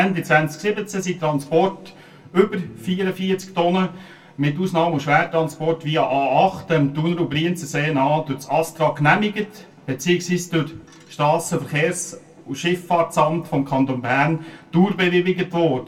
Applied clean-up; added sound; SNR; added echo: none; none; none; reverberation time 0.2 s.